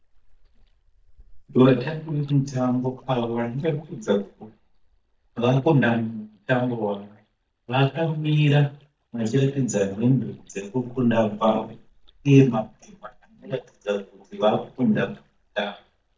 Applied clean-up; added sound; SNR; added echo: neural mask model DeepFilterNet 3.